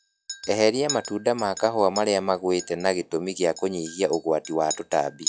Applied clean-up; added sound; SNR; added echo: classical method log-MMSE.